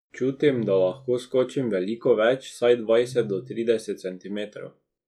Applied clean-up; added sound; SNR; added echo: classical method log-MMSE.